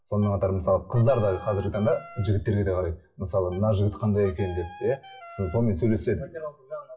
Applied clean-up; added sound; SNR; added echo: classical method WPE with log-MMSE.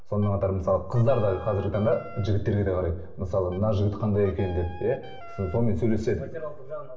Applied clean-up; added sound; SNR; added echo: none; Wind instrument, woodwind instrument; 20 dB; reverberation time 0.7 s.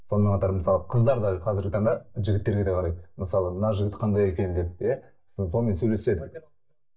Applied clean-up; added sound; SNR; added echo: neural mask model DeepFilterNet 3.